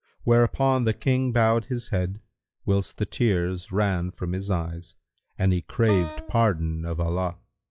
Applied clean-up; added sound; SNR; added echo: classical method log-MMSE.